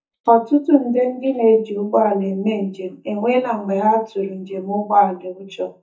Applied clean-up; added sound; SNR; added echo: neural mask model DeepFilterNet 3.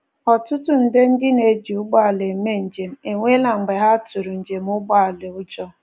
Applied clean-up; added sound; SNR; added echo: none; none; none; none.